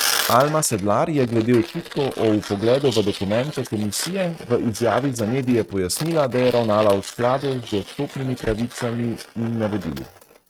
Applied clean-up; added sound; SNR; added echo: neural mask model RNNoise.